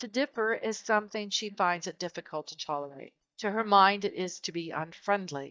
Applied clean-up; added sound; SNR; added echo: neural mask model DeepFilterNet 3.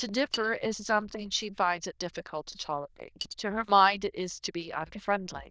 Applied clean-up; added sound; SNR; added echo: neural diffusion model UNIVERSE++.